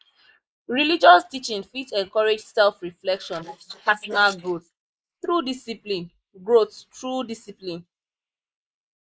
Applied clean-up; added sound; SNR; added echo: neural mask model Resemble Enhance denoiser.